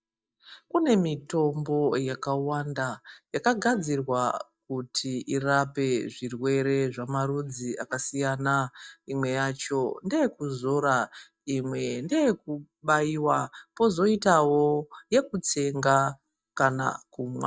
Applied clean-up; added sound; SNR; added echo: neural mask model DeepFilterNet 3.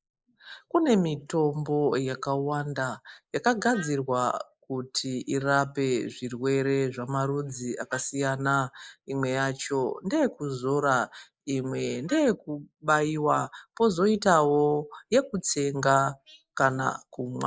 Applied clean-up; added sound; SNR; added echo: neural mask model Resemble Enhance denoiser.